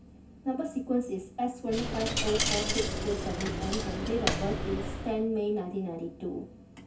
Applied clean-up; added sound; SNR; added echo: none; Coin (dropping); -1 dB; reverberation time 0.3 s.